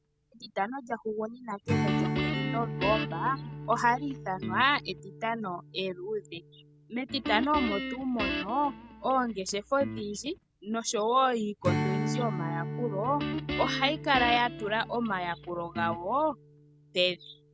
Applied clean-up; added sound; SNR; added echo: none; Strum + Guitar; 4 dB; none.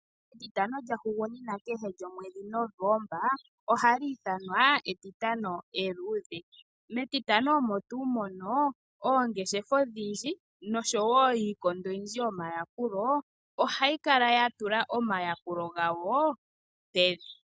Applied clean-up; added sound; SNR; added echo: none; none; none; none.